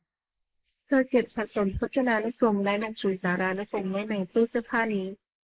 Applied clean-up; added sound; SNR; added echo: neural mask model Resemble Enhance denoiser.